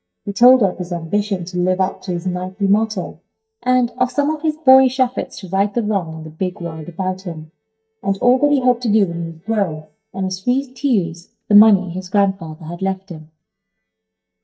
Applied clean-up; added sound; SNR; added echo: neural mask model DeepFilterNet 3.